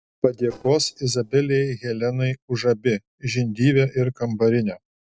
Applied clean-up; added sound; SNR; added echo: neural separator model SepFormer DNS4.